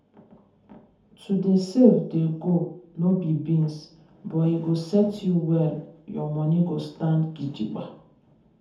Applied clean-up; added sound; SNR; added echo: none; none; none; reverberation time 0.6 s.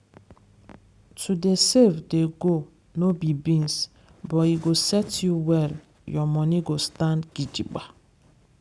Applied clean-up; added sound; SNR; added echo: none; none; none; none.